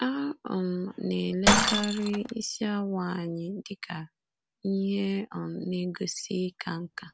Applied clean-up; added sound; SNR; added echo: none; Shatter; 3 dB; none.